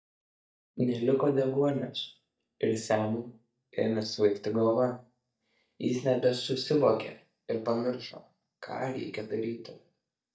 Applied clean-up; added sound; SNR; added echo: neural mask model DeepFilterNet 3.